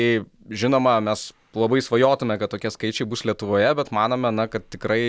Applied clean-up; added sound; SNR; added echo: none; none; none; none.